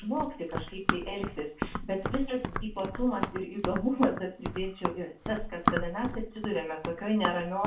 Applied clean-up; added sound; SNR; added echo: none; Run; 3 dB; reverberation time 0.3 s.